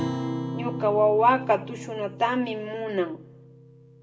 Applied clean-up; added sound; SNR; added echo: none; Acoustic guitar; 8 dB; reverberation time 0.4 s.